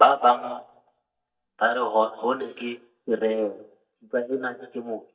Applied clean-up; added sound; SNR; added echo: neural mask model DeepFilterNet 3.